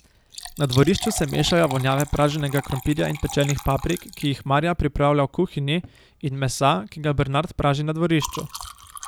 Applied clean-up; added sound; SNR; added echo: none; Liquid; 16 dB; none.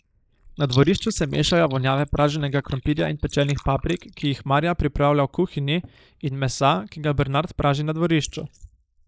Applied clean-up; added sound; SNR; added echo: neural mask model Resemble Enhance denoiser.